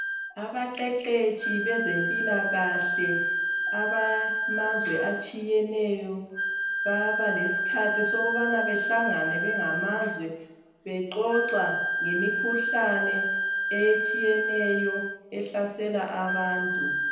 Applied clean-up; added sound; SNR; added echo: none; Wind instrument, woodwind instrument; 0 dB; reverberation time 0.8 s.